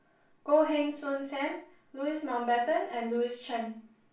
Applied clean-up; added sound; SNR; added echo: none; none; none; reverberation time 0.3 s.